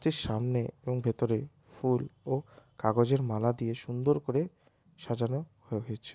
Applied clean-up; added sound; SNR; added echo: none; none; none; none.